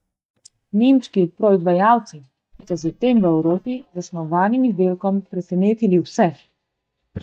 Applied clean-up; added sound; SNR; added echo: neural mask model DeepFilterNet 3.